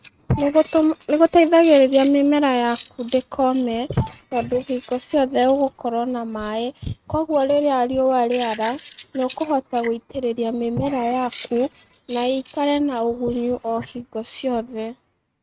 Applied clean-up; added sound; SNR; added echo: neural mask model RNNoise.